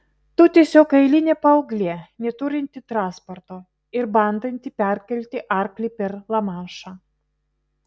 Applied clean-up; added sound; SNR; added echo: none; none; none; none.